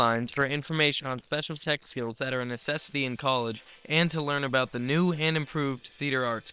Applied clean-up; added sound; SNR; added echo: neural separator model SepFormer WHAM!.